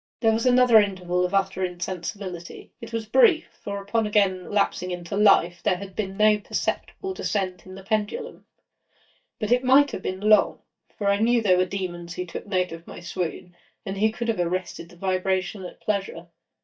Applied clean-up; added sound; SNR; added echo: neural mask model DeepFilterNet 3.